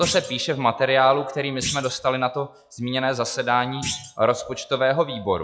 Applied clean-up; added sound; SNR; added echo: classical method log-MMSE.